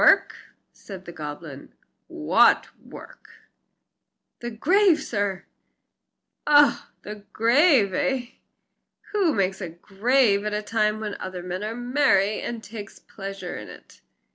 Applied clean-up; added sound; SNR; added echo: none; none; none; none.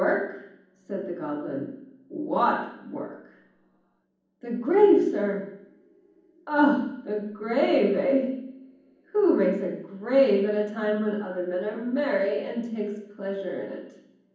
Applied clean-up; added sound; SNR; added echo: none; none; none; reverberation time 1.2 s.